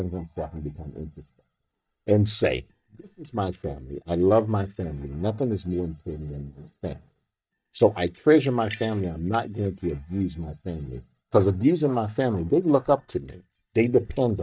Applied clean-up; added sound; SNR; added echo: neural mask model DeepFilterNet 3.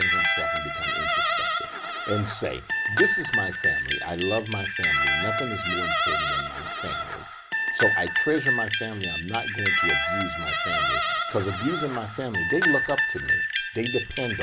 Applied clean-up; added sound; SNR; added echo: none; Guitar; -5 dB; none.